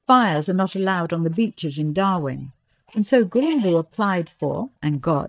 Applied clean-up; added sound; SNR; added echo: neural mask model DeepFilterNet 3.